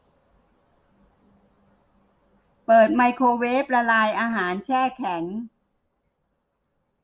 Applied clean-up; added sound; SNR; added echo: none; none; none; none.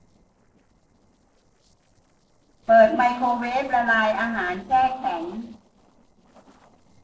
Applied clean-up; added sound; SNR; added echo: neural separator model SepFormer DNS4.